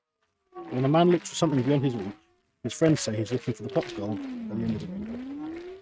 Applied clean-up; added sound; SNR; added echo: neural mask model RNNoise.